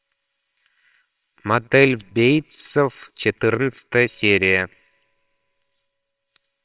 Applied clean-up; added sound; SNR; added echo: neural separator model SepFormer WHAMR!.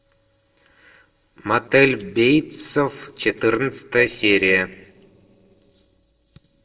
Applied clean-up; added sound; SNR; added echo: neural separator model SepFormer DNS4.